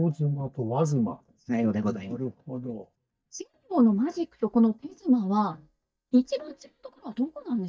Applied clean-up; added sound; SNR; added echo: neural mask model DeepFilterNet 3.